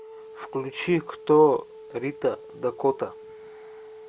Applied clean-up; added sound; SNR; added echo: none; Wind instrument, woodwind instrument; 18 dB; none.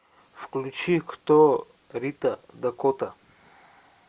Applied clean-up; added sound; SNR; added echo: none; none; none; none.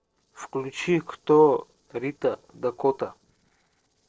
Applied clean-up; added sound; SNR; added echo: neural separator model SepFormer DNS4.